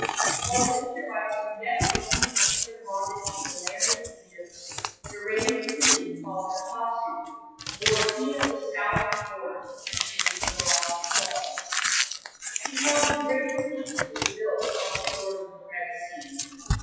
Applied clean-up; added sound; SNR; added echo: classical method WPE with log-MMSE.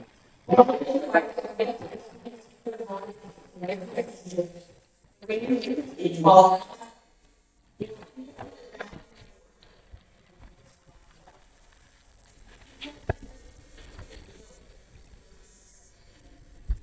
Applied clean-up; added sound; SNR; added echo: neural mask model DeepFilterNet 3.